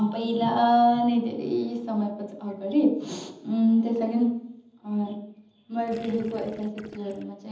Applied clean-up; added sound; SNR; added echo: none; Gurgling; 18 dB; reverberation time 0.8 s.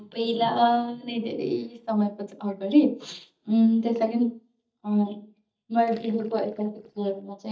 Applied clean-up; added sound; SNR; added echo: neural mask model DeepFilterNet 3.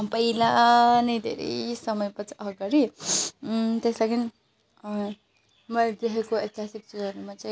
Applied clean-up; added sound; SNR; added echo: none; none; none; none.